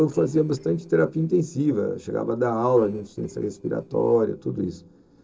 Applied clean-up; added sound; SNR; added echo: neural separator model SepFormer DNS4.